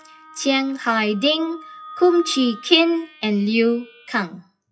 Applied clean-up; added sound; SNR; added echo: classical method WPE with log-MMSE.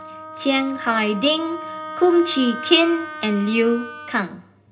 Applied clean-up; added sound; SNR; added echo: none; Wind instrument, woodwind instrument; 12 dB; reverberation time 0.4 s.